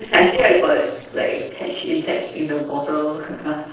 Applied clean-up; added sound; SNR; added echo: neural separator model SepFormer DNS4.